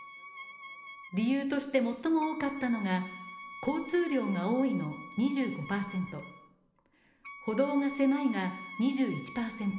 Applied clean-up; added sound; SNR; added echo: none; Wind instrument, woodwind instrument; 16 dB; reverberation time 1.1 s.